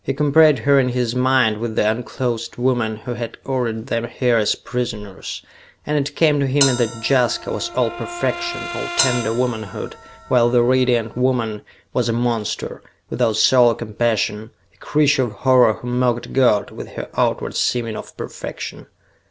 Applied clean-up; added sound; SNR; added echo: none; Bell + Brass instrument; 8 dB; none.